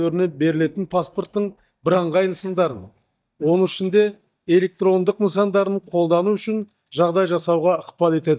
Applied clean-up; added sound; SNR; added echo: neural mask model DeepFilterNet 3.